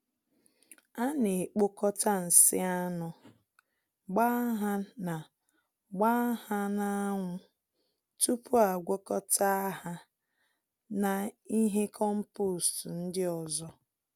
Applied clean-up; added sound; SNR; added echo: none; none; none; none.